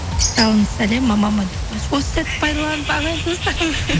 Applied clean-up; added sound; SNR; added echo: none; Bird; 6 dB; none.